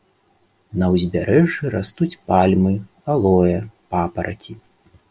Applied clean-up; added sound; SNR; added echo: none; none; none; none.